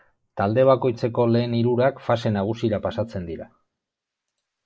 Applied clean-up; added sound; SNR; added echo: neural mask model Resemble Enhance denoiser.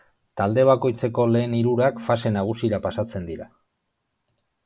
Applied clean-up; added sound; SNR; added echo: none; Brass instrument; 19 dB; none.